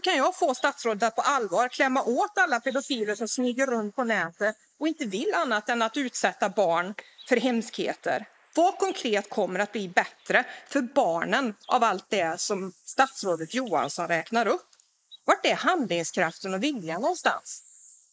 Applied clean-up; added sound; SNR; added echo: neural mask model Resemble Enhance denoiser.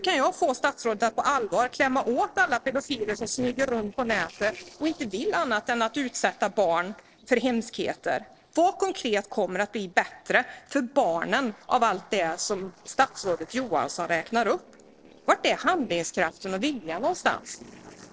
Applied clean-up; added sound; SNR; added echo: neural separator model SepFormer DNS4.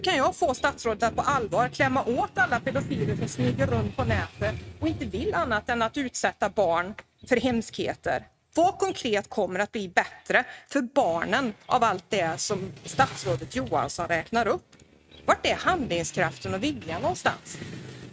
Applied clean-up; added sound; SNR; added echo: neural mask model RNNoise.